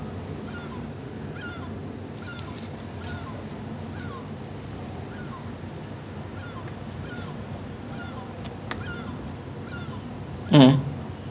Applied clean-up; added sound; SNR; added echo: none; Bird vocalization, bird call, bird song; 20 dB; none.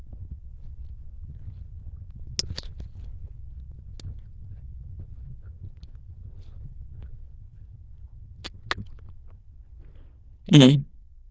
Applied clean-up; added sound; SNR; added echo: neural diffusion model UNIVERSE++.